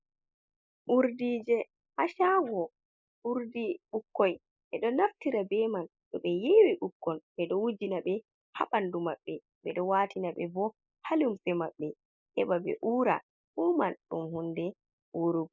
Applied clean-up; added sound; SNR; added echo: neural mask model Resemble Enhance denoiser.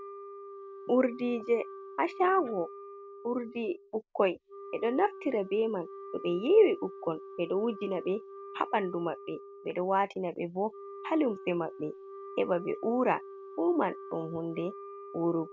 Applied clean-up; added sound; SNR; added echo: none; Wind instrument, woodwind instrument; 14 dB; none.